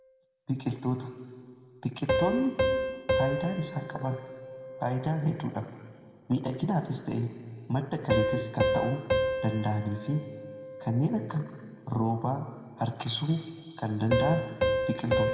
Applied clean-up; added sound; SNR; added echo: none; Piano; 2 dB; reverberation time 1.9 s.